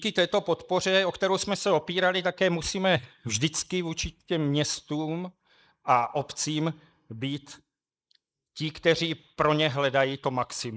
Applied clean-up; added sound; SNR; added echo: neural mask model Resemble Enhance denoiser.